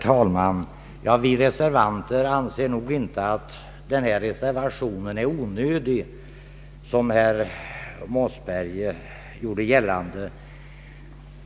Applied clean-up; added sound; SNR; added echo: none; none; none; none.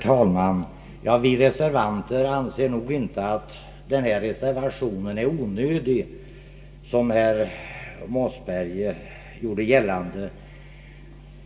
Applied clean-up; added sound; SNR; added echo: none; none; none; reverberation time 0.7 s.